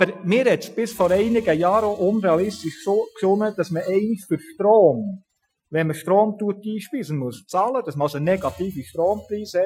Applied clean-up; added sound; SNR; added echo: classical method Wiener filter.